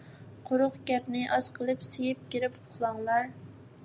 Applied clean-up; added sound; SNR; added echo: none; none; none; none.